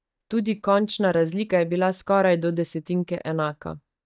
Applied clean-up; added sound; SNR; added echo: neural mask model DeepFilterNet 3.